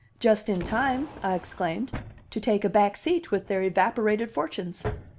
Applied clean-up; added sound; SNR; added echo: none; Boom + Drawer open or close; 15 dB; none.